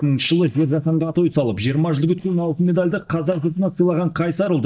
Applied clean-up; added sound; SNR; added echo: neural mask model DeepFilterNet 3.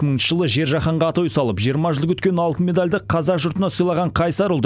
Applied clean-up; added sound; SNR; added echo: none; none; none; none.